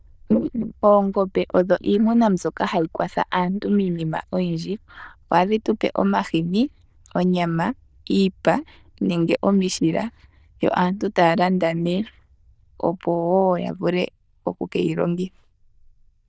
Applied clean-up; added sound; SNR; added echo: neural diffusion model UNIVERSE++.